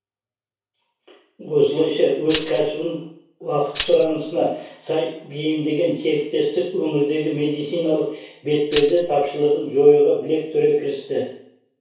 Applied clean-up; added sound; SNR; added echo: none; Tambourine; 11 dB; reverberation time 0.6 s.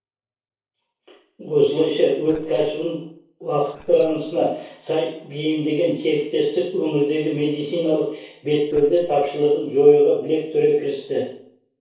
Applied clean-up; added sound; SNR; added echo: neural separator model SepFormer DNS4.